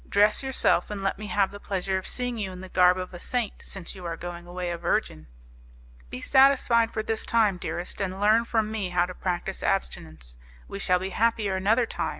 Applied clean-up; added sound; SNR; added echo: none; none; none; none.